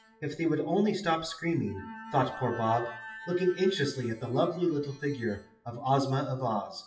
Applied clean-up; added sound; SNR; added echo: classical method WPE with log-MMSE.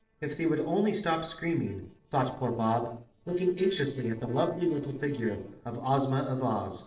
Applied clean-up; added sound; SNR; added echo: neural separator model SepFormer DNS4.